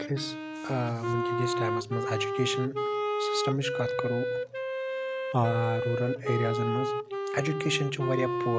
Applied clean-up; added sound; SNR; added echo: none; Wind instrument, woodwind instrument; 0 dB; none.